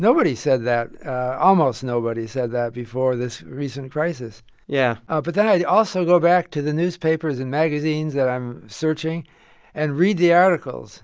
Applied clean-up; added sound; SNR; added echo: none; none; none; none.